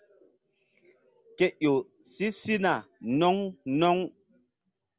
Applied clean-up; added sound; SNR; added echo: none; none; none; none.